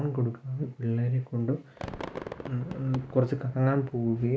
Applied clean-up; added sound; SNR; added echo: none; Fireworks; 15 dB; none.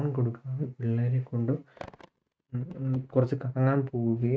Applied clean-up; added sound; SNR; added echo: neural mask model RNNoise.